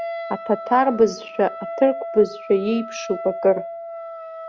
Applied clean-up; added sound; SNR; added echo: none; Wind instrument, woodwind instrument; 10 dB; none.